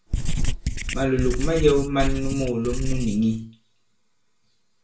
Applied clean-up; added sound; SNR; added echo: none; Writing; -1 dB; reverberation time 0.3 s.